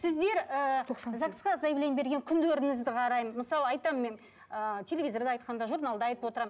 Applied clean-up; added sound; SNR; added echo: none; none; none; none.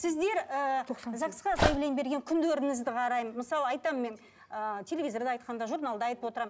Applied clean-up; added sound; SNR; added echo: none; Dog; 1 dB; none.